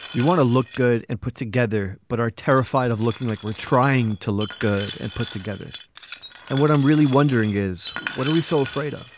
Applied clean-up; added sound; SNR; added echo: none; Glass; 13 dB; none.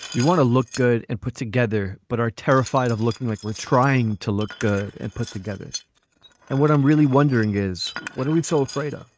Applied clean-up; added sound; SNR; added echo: neural mask model RNNoise.